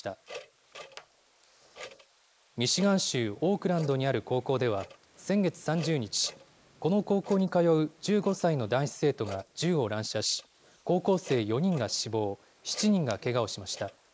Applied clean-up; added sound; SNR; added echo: neural mask model Resemble Enhance denoiser.